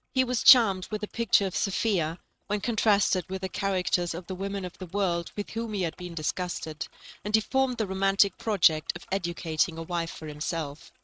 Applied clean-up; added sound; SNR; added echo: neural mask model RNNoise.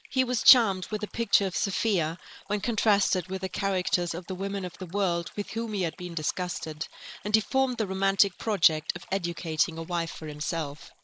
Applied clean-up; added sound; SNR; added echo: neural mask model Resemble Enhance denoiser.